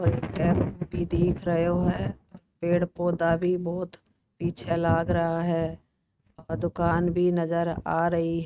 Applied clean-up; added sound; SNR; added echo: neural mask model RNNoise.